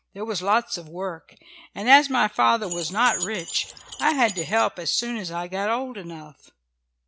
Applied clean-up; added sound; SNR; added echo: none; Keys jangling; 10 dB; none.